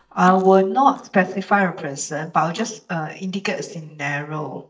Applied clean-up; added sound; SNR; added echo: neural mask model DeepFilterNet 3.